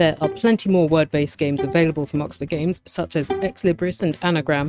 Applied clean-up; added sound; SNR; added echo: neural mask model RNNoise.